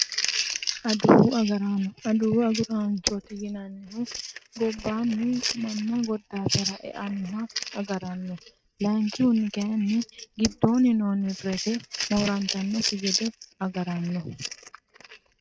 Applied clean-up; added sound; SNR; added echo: neural mask model RNNoise.